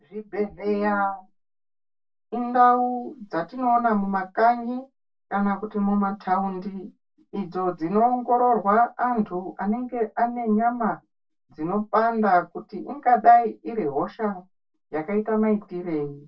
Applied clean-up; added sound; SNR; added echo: none; none; none; reverberation time 0.1 s.